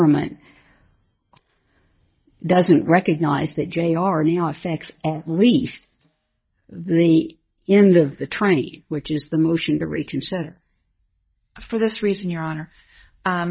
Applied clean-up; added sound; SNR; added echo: neural mask model DeepFilterNet 3.